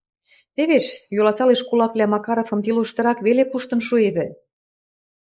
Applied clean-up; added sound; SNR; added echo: neural mask model Resemble Enhance denoiser.